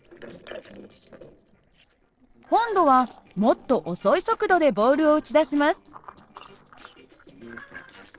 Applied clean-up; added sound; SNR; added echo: neural separator model SepFormer DNS4.